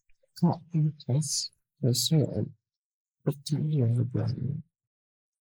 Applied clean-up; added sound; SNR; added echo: neural mask model Resemble Enhance denoiser.